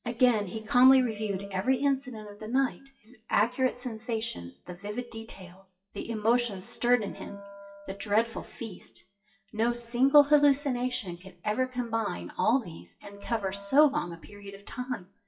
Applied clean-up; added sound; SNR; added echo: classical method WPE with log-MMSE.